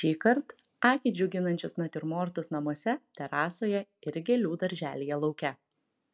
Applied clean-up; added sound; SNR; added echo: none; none; none; none.